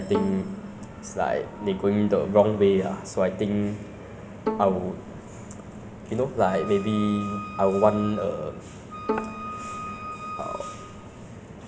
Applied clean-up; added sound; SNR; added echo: none; Bowed string instrument + Wind instrument, woodwind instrument; 10 dB; none.